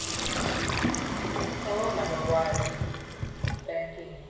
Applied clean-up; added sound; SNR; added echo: none; Sink (filling or washing); -3 dB; reverberation time 1.0 s.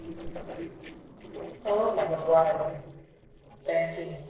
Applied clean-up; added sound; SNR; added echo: neural separator model SepFormer DNS4.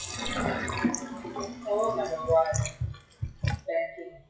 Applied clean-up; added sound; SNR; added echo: classical method WPE with log-MMSE.